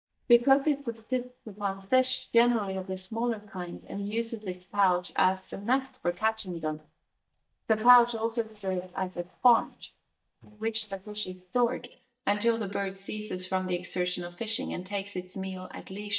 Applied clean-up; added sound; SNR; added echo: neural mask model DeepFilterNet 3.